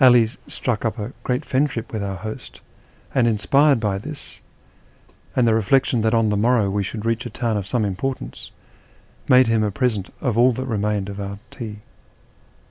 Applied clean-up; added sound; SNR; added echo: none; none; none; none.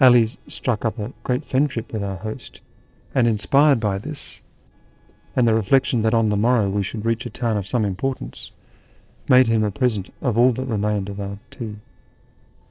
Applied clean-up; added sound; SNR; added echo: neural separator model SepFormer DNS4.